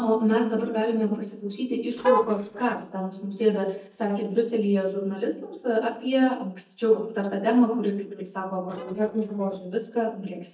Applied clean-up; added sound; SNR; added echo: neural mask model DeepFilterNet 3.